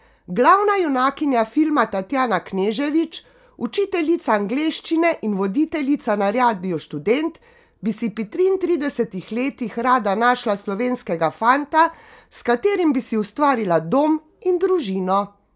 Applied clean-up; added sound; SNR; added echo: none; none; none; none.